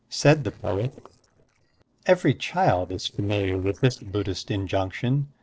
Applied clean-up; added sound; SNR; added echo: neural separator model SepFormer DNS4.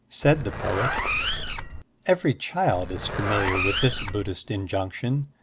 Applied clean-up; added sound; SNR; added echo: none; Zipper (clothing); 3 dB; none.